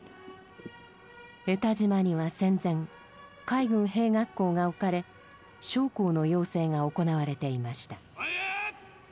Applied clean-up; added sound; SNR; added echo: none; none; none; none.